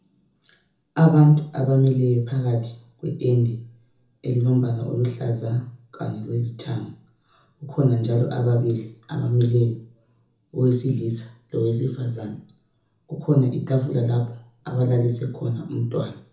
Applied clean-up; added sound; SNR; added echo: none; none; none; reverberation time 0.5 s.